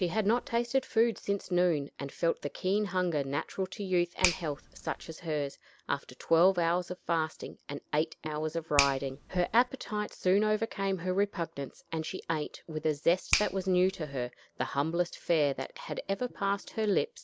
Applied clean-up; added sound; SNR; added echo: none; Finger snapping; 13 dB; none.